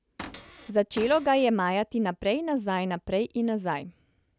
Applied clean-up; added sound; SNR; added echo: none; Cupboard open or close / Door; 16 dB; none.